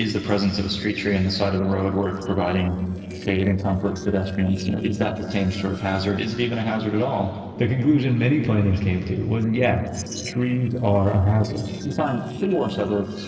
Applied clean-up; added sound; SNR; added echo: neural separator model SepFormer DNS4.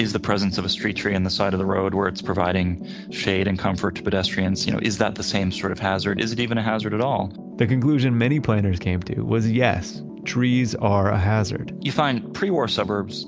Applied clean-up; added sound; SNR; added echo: none; none; none; none.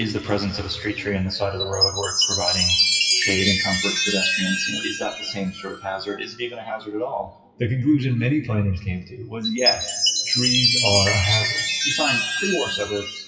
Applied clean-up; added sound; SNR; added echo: classical method WPE with log-MMSE.